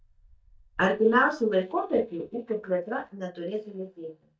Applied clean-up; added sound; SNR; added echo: neural mask model DeepFilterNet 3.